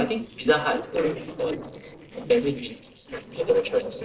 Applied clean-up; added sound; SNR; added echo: neural separator model SepFormer DNS4.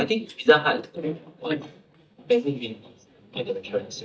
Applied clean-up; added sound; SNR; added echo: neural mask model DeepFilterNet 3.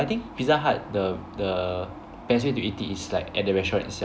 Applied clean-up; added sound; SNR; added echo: none; none; none; none.